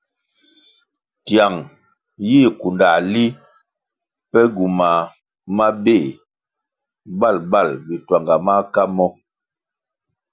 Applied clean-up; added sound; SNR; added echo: none; none; none; none.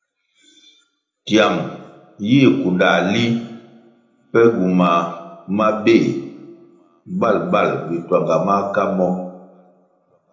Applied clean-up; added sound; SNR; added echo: none; none; none; reverberation time 0.8 s.